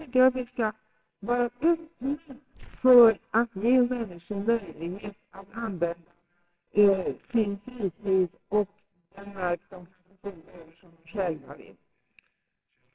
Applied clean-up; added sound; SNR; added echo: neural separator model SepFormer WHAMR!.